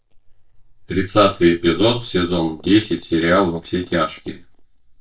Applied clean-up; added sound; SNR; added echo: neural mask model DeepFilterNet 3.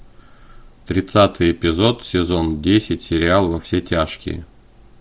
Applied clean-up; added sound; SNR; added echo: none; none; none; none.